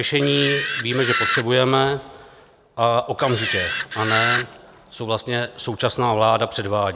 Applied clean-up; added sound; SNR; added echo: none; Camera; 0 dB; none.